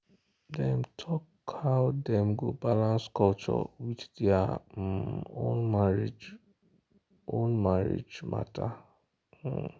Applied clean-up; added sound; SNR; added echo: none; none; none; none.